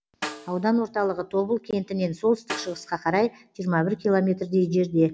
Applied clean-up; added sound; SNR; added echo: none; Snare drum; 17 dB; none.